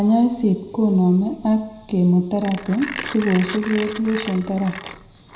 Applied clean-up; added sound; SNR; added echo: none; Mechanisms; 15 dB; reverberation time 0.7 s.